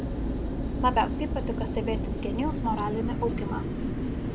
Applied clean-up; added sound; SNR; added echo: none; Mechanical fan; -2 dB; none.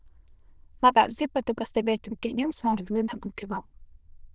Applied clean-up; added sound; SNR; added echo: neural diffusion model UNIVERSE++.